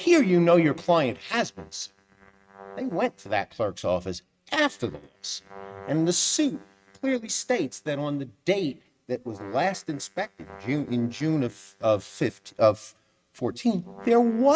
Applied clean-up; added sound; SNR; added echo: neural mask model RNNoise.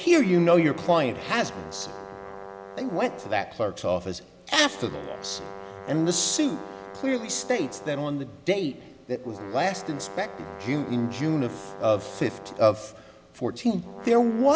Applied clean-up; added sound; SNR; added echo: none; Brass instrument; 15 dB; none.